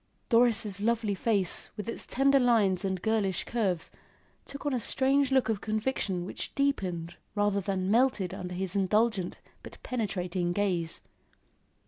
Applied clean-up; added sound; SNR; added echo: none; none; none; none.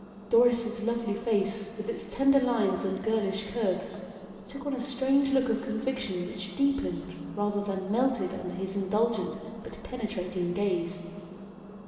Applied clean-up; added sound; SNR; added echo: none; Engine; 16 dB; reverberation time 2.3 s.